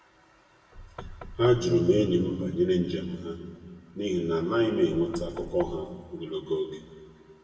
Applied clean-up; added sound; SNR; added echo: none; Knock / Wood; 15 dB; reverberation time 1.8 s.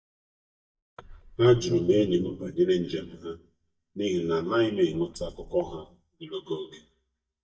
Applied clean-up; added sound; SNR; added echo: neural mask model DeepFilterNet 3.